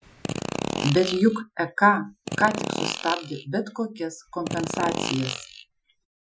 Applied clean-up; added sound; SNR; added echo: classical method Wiener filter.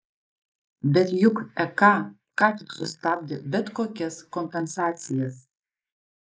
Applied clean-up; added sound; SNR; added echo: neural mask model Resemble Enhance denoiser.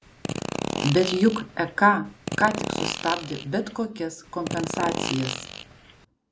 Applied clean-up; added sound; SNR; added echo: none; Fart; 6 dB; none.